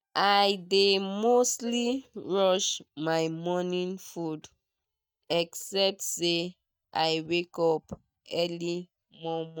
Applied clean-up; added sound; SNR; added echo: neural mask model DeepFilterNet 3.